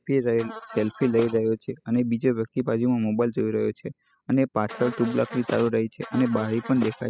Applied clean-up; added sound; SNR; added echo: classical method spectral subtraction.